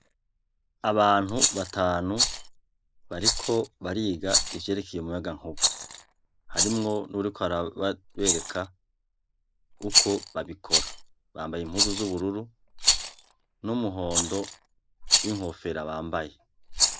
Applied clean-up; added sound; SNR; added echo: neural mask model Resemble Enhance denoiser.